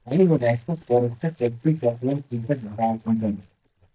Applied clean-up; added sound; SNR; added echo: neural mask model DeepFilterNet 3.